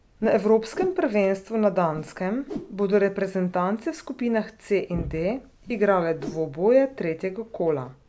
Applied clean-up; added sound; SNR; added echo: none; Whoosh, swoosh, swish; 16 dB; none.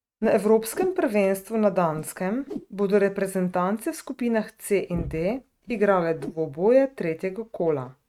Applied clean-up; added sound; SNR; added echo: neural mask model RNNoise.